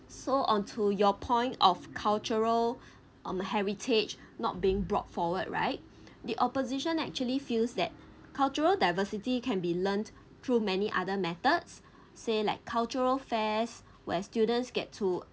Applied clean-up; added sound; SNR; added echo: none; none; none; none.